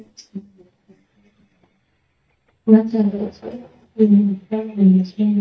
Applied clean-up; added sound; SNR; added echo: neural mask model DeepFilterNet 3.